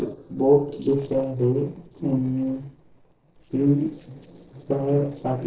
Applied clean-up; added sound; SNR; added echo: neural separator model SepFormer DNS4.